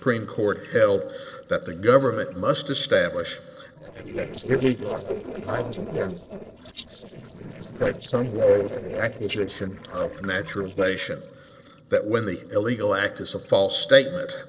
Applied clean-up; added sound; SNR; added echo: neural separator model SepFormer DNS4.